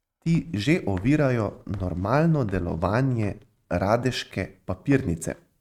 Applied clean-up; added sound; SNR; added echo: neural mask model RNNoise.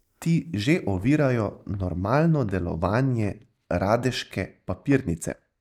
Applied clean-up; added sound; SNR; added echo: neural mask model DeepFilterNet 3.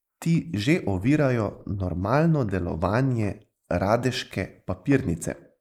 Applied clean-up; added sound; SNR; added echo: neural mask model Resemble Enhance denoiser.